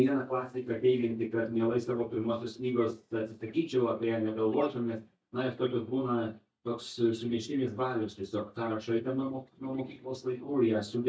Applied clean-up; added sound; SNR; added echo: neural mask model DeepFilterNet 3.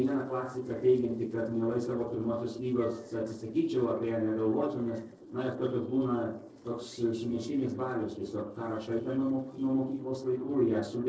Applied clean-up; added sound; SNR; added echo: neural separator model SepFormer DNS4.